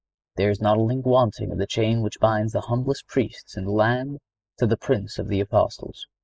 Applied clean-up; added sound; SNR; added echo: neural mask model Resemble Enhance denoiser.